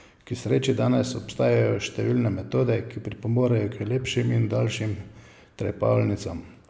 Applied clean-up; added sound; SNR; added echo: none; none; none; none.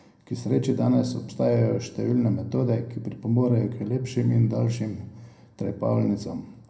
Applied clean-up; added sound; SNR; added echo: none; none; none; reverberation time 0.2 s.